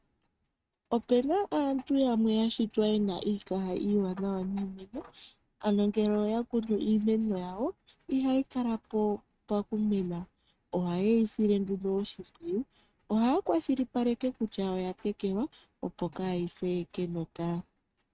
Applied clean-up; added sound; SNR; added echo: neural mask model RNNoise.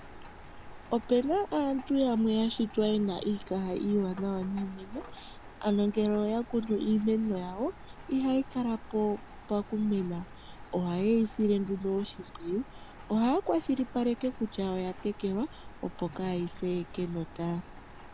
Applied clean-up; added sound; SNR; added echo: none; Rain; 16 dB; none.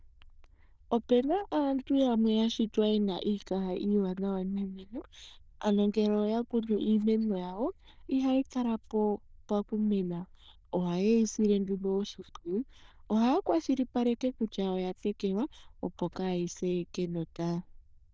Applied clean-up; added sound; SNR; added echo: neural diffusion model UNIVERSE++.